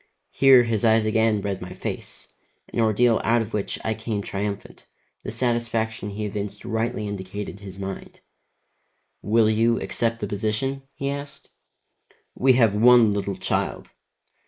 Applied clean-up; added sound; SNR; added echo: neural mask model Resemble Enhance denoiser.